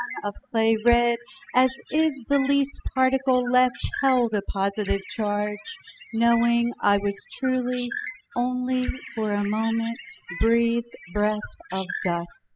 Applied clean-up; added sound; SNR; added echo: classical method spectral subtraction.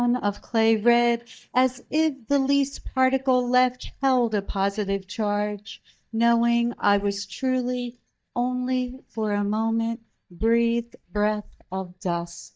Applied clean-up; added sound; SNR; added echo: neural mask model DeepFilterNet 3.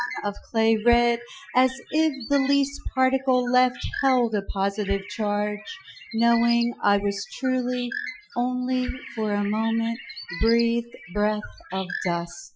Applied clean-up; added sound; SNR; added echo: classical method Wiener filter.